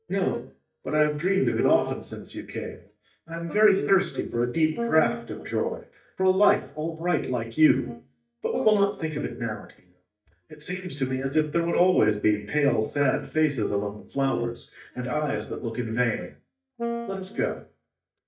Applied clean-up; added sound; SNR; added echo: neural mask model DeepFilterNet 3.